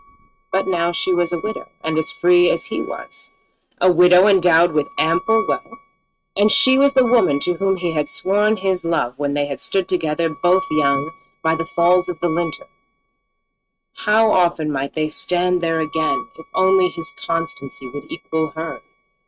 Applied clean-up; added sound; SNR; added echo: neural mask model RNNoise.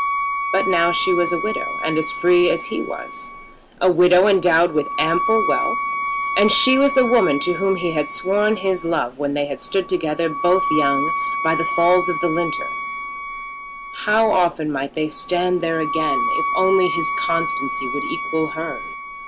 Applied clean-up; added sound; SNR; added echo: none; Wind instrument, woodwind instrument; 5 dB; none.